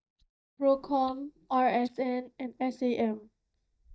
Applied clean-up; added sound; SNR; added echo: neural mask model DeepFilterNet 3.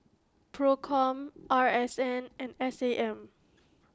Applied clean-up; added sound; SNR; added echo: none; none; none; none.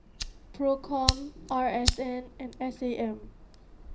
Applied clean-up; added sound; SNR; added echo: none; Fire; 3 dB; reverberation time 0.4 s.